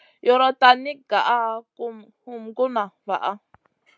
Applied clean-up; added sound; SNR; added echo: none; none; none; none.